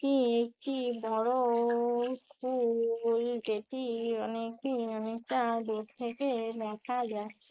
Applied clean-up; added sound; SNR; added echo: neural mask model Resemble Enhance denoiser.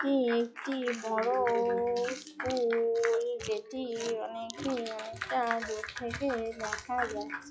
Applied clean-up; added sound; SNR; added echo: classical method log-MMSE.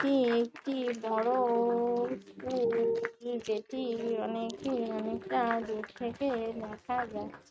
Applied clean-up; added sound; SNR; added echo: neural mask model RNNoise.